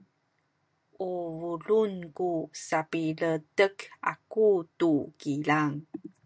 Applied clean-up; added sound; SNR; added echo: none; none; none; none.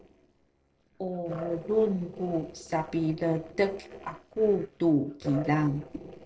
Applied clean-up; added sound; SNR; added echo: neural separator model SepFormer DNS4.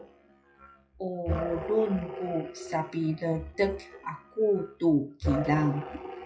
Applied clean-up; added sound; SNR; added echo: classical method WPE with log-MMSE.